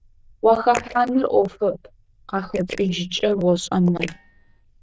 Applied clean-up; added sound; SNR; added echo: neural diffusion model UNIVERSE++.